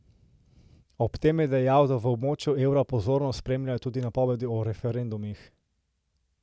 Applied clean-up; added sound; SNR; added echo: none; none; none; none.